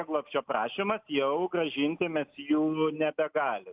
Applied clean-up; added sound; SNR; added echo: none; none; none; none.